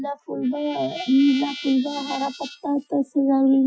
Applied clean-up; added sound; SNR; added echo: classical method Wiener filter.